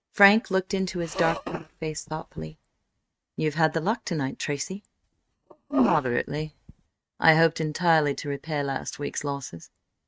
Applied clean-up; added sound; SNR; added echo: neural mask model RNNoise.